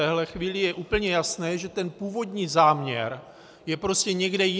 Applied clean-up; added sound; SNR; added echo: none; none; none; none.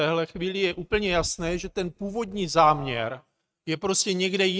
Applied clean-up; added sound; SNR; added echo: neural mask model RNNoise.